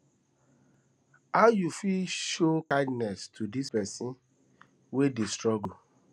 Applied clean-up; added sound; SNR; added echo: none; none; none; none.